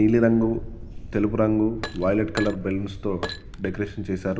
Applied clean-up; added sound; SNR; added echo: none; Glass + Thunder; 12 dB; none.